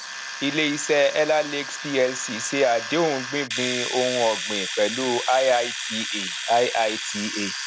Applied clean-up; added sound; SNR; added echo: none; Domestic sounds, home sounds; 7 dB; none.